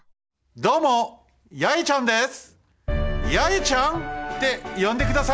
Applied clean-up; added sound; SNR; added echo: none; none; none; none.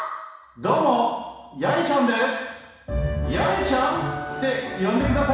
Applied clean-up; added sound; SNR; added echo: none; none; none; reverberation time 1.1 s.